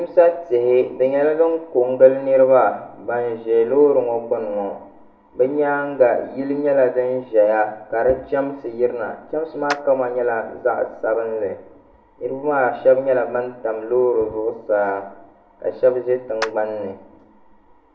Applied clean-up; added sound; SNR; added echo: none; Clapping; 16 dB; reverberation time 0.7 s.